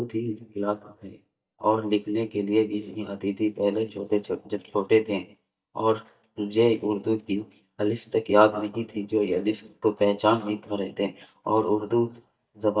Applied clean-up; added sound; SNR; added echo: neural mask model DeepFilterNet 3.